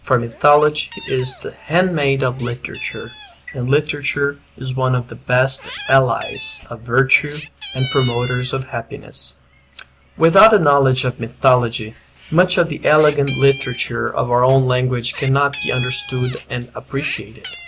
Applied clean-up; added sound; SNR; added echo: none; Meow; 17 dB; none.